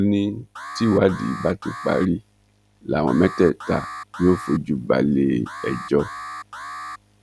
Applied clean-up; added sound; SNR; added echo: none; Alarm; 13 dB; none.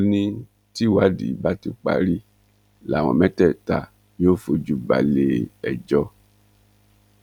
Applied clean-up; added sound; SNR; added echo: none; none; none; none.